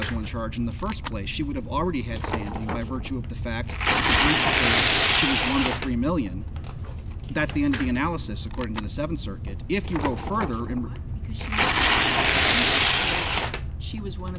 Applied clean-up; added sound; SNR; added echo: none; Tearing; -5 dB; none.